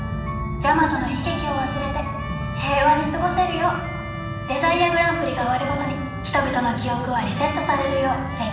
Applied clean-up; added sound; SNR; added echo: none; Trumpet; 14 dB; reverberation time 1.1 s.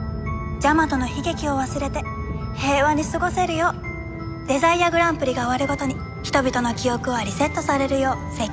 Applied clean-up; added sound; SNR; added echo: none; none; none; none.